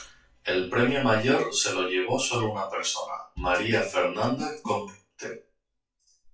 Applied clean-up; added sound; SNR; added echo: classical method WPE with log-MMSE.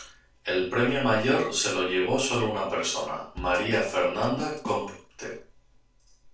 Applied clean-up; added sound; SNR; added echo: none; Drum / Drum kit; 14 dB; reverberation time 0.3 s.